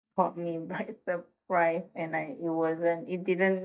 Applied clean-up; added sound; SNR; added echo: neural mask model DeepFilterNet 3.